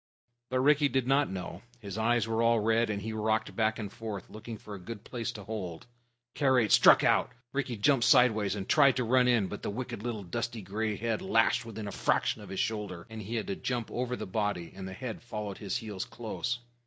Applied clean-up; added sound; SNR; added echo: none; none; none; none.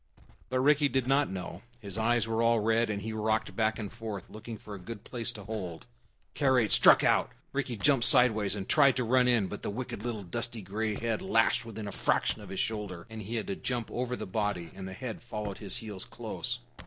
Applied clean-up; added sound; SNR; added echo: none; Walk, footsteps; 20 dB; none.